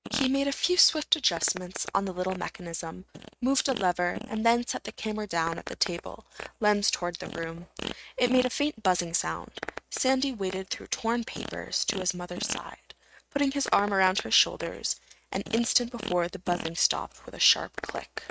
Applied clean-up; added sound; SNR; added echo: neural mask model RNNoise.